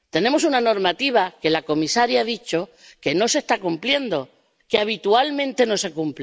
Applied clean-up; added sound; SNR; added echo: none; none; none; none.